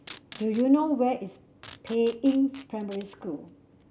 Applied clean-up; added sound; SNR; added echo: none; Packing tape, duct tape; 20 dB; none.